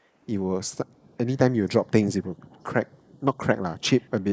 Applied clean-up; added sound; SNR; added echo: neural mask model Resemble Enhance denoiser.